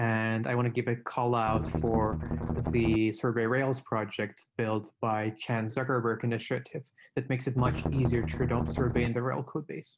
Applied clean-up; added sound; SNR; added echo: none; Strum; 2 dB; none.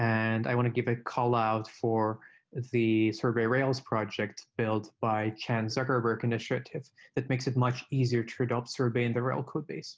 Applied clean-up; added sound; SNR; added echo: none; none; none; none.